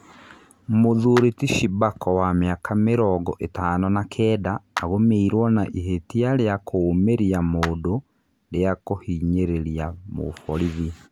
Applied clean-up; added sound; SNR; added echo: none; Clapping; 15 dB; none.